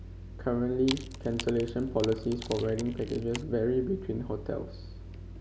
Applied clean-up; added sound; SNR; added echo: none; Wood; 14 dB; none.